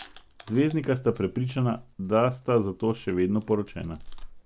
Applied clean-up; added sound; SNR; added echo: none; Chewing, mastication; 19 dB; none.